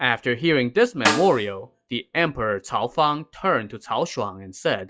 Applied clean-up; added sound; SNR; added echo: classical method log-MMSE.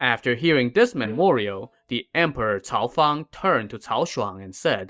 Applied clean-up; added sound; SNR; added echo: neural mask model DeepFilterNet 3.